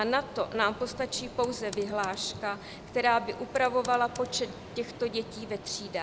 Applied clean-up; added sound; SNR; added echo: none; Computer keyboard + Ocean; 14 dB; none.